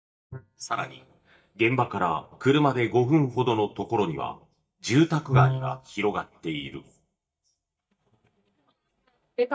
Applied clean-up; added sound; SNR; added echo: neural mask model DeepFilterNet 3.